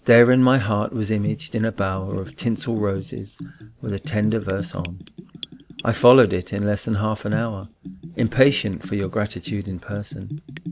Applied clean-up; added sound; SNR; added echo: none; Bathtub (filling or washing) / Gurgling; 14 dB; none.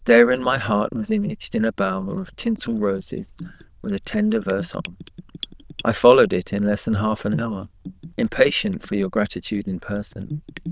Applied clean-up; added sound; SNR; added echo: neural diffusion model UNIVERSE++.